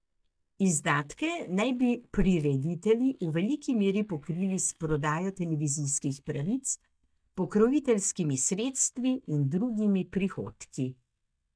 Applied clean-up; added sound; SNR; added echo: neural mask model DeepFilterNet 3.